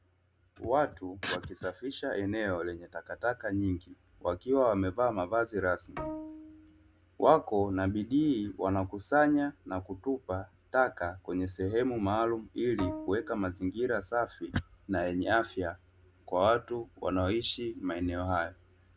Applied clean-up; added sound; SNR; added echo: none; Bowed string instrument; 13 dB; none.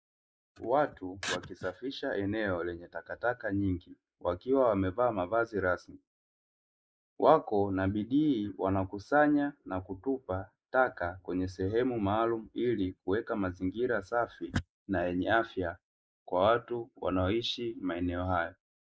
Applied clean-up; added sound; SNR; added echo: neural mask model Resemble Enhance denoiser.